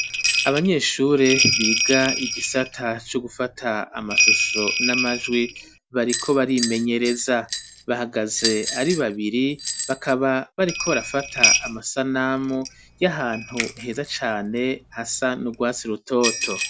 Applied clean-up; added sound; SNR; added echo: none; Bell; 3 dB; none.